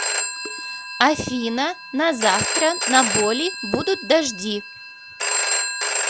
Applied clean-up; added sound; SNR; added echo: none; Telephone; 2 dB; none.